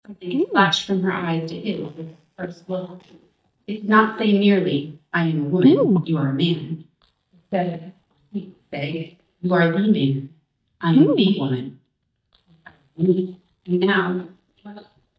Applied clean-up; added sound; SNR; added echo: neural mask model DeepFilterNet 3.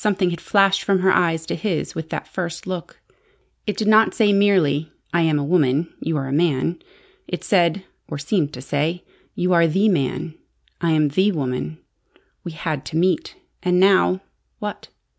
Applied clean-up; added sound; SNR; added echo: none; none; none; none.